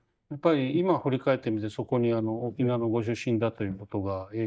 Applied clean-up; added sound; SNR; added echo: neural mask model DeepFilterNet 3.